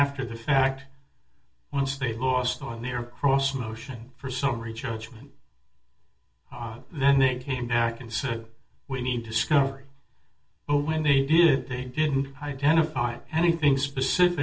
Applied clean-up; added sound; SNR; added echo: none; none; none; reverberation time 0.2 s.